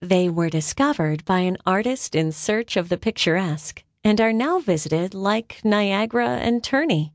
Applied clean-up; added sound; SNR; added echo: none; none; none; none.